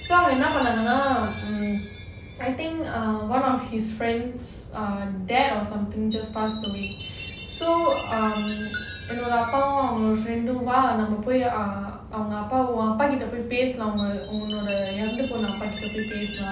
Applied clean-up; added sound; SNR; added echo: none; Chime; 13 dB; none.